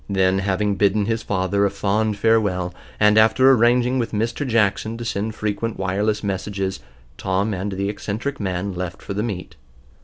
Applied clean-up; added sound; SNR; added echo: none; none; none; none.